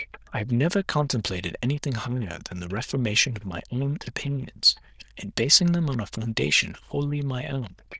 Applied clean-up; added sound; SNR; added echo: neural diffusion model UNIVERSE++.